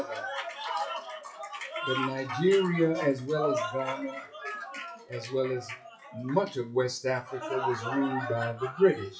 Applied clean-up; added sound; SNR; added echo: classical method WPE with log-MMSE.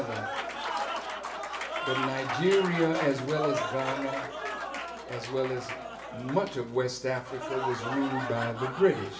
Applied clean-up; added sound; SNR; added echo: none; Applause / Crowd; 4 dB; reverberation time 0.4 s.